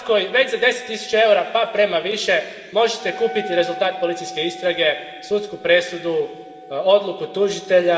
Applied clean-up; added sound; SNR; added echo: none; Wind instrument, woodwind instrument; 17 dB; reverberation time 2.6 s.